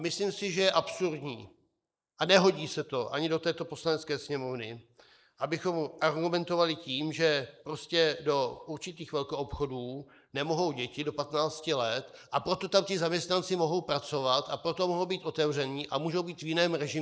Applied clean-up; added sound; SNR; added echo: neural mask model Resemble Enhance denoiser.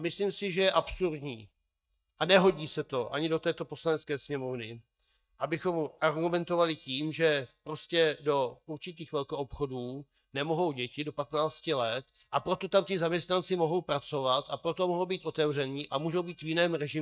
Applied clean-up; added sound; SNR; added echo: neural mask model DeepFilterNet 3.